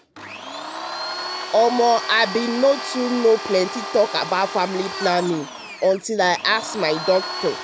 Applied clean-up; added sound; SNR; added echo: none; Domestic sounds, home sounds; 9 dB; none.